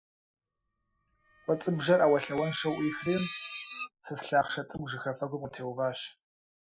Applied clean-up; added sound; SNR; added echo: classical method Wiener filter.